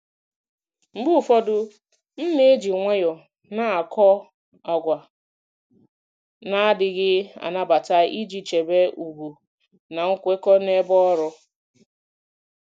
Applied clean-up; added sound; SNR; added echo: none; none; none; none.